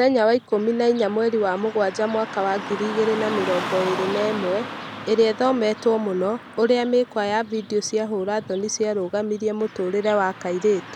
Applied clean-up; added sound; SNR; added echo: none; Car passing by / Traffic noise, roadway noise; 12 dB; none.